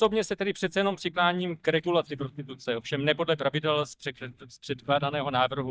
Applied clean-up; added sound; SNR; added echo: neural mask model DeepFilterNet 3.